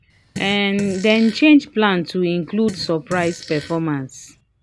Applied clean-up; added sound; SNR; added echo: none; Fart; 18 dB; none.